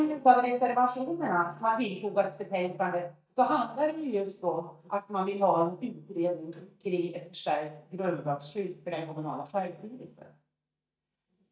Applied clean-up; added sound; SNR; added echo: neural mask model DeepFilterNet 3.